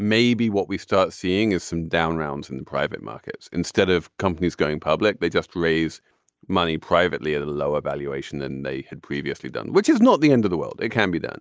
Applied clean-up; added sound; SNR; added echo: none; none; none; none.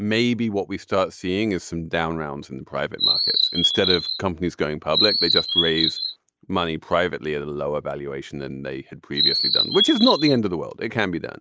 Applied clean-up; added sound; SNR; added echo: none; Chirp, tweet; -3 dB; none.